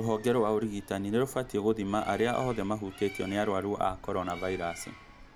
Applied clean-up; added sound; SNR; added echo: none; Bird; 17 dB; none.